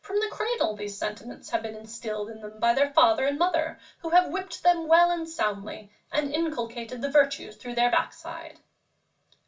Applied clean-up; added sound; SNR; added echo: none; none; none; reverberation time 0.2 s.